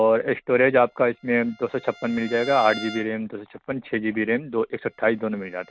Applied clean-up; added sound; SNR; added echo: none; Bowed string instrument; 20 dB; none.